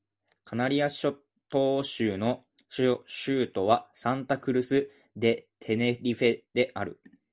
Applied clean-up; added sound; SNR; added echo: none; none; none; none.